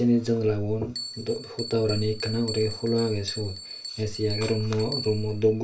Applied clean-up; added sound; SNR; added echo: none; Bell; 12 dB; reverberation time 0.2 s.